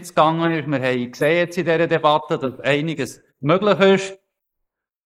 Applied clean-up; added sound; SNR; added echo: neural mask model Resemble Enhance denoiser.